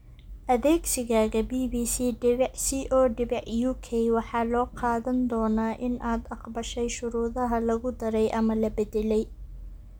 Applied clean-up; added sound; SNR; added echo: none; none; none; none.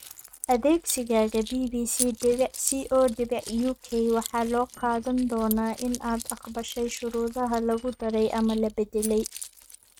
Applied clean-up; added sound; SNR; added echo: neural mask model RNNoise.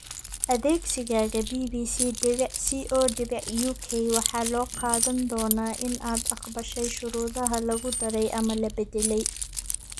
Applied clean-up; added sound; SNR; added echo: none; Keys jangling + Keys jangling; 3 dB; none.